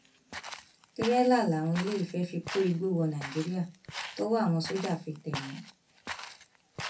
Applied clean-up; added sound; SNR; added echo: none; Walk, footsteps; 12 dB; reverberation time 0.3 s.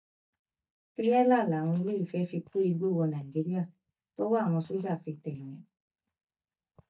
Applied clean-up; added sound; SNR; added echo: neural mask model DeepFilterNet 3.